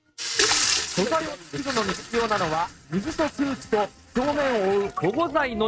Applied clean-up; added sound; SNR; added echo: neural mask model RNNoise.